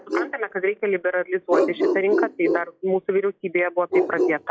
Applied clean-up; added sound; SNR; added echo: classical method log-MMSE.